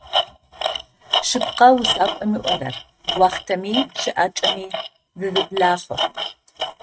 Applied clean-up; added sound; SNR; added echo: neural mask model RNNoise.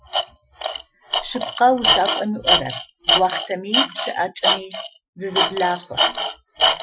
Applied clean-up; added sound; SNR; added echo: classical method Wiener filter.